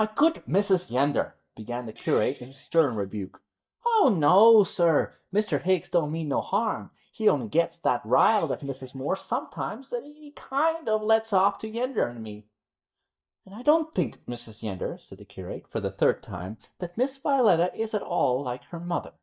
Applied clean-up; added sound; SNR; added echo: neural mask model DeepFilterNet 3.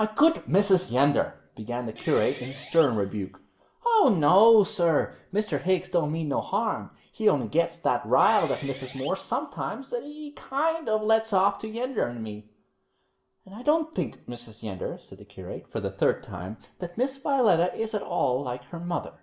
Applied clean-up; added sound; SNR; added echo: none; Guitar; 19 dB; reverberation time 0.5 s.